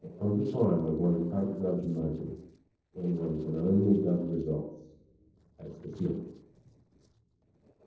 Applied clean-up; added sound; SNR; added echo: neural separator model SepFormer DNS4.